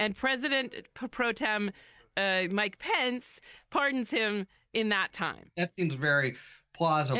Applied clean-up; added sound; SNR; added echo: neural mask model DeepFilterNet 3.